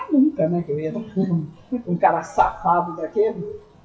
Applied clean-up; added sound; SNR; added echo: classical method WPE with log-MMSE.